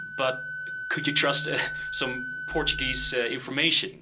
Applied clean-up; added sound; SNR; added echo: none; Wind instrument, woodwind instrument; 8 dB; reverberation time 0.2 s.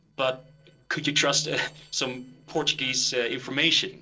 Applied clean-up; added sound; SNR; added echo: neural separator model SepFormer DNS4.